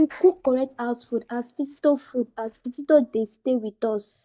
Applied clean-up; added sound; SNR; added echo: neural mask model DeepFilterNet 3.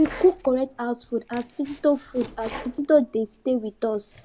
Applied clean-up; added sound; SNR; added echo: none; Domestic sounds, home sounds; 18 dB; none.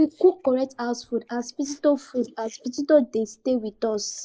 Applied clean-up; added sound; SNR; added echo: neural mask model Resemble Enhance denoiser.